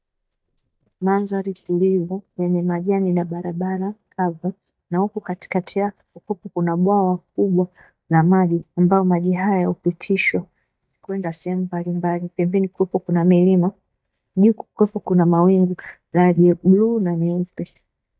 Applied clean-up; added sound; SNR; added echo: neural mask model DeepFilterNet 3.